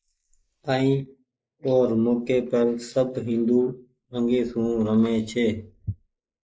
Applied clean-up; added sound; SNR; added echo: neural mask model Resemble Enhance denoiser.